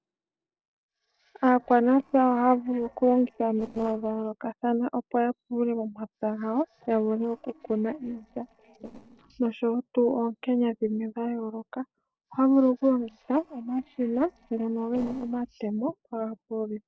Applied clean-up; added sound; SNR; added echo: neural separator model SepFormer DNS4.